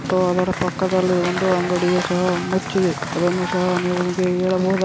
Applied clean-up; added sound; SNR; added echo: none; Applause / Crowd / Cheering + Drum; 8 dB; none.